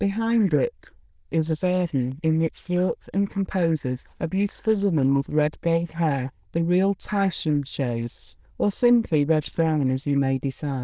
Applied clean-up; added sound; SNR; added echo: neural diffusion model UNIVERSE++.